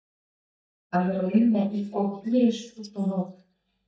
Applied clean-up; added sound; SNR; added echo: neural mask model DeepFilterNet 3.